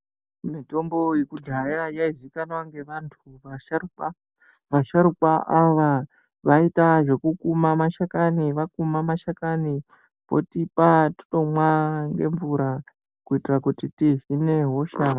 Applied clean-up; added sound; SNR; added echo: none; none; none; none.